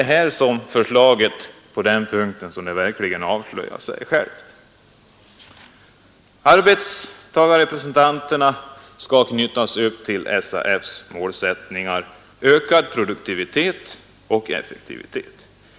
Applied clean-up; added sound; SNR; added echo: none; none; none; none.